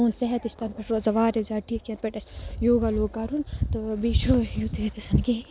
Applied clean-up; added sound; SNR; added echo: none; none; none; none.